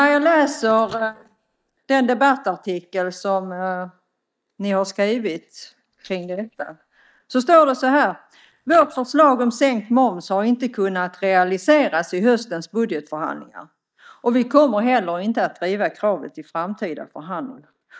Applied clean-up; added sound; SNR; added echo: neural mask model DeepFilterNet 3.